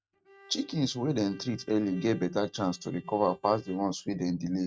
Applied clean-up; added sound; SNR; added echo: neural mask model RNNoise.